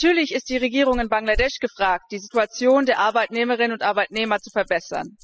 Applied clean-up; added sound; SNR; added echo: classical method spectral subtraction.